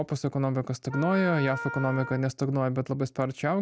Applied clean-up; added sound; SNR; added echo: none; Wind instrument, woodwind instrument; 11 dB; none.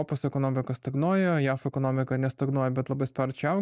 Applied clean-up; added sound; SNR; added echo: neural mask model Resemble Enhance denoiser.